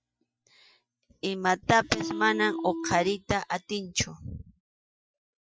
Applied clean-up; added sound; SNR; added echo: classical method Wiener filter.